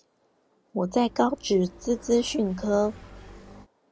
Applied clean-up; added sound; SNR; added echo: none; Motorcycle; 19 dB; none.